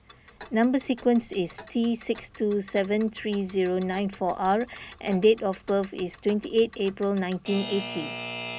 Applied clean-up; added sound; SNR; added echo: none; Alarm / Clock; 16 dB; none.